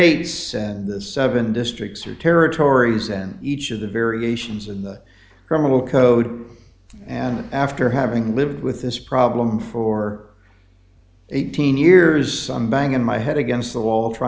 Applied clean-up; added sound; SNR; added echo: none; none; none; none.